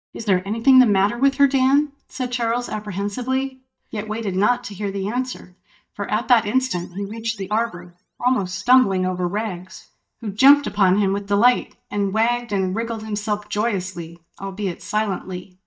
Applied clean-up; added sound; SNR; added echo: neural mask model DeepFilterNet 3.